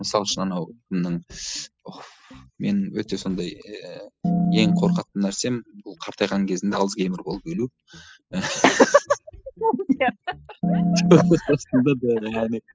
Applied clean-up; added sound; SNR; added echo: classical method spectral subtraction.